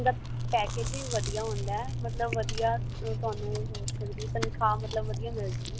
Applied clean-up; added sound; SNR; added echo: none; Chewing, mastication; 0 dB; none.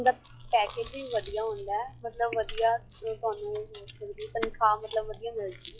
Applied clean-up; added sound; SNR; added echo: classical method log-MMSE.